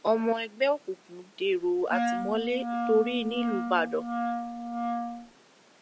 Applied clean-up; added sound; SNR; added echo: none; Wind instrument, woodwind instrument; 3 dB; none.